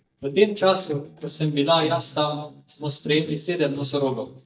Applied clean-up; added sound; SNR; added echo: neural mask model DeepFilterNet 3.